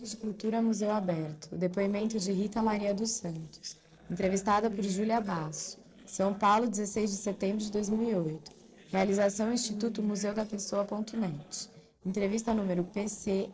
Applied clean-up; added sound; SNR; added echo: neural separator model SepFormer DNS4.